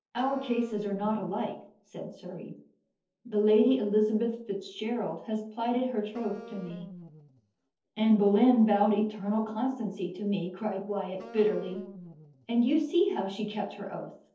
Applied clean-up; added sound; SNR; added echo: neural separator model SepFormer DNS4.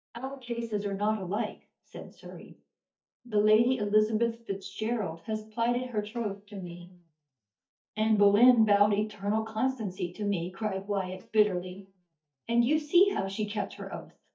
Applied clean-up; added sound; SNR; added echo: neural mask model DeepFilterNet 3.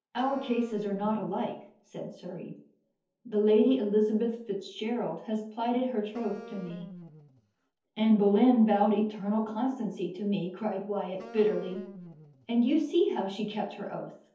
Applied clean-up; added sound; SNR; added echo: none; Wind instrument, woodwind instrument; 19 dB; reverberation time 0.5 s.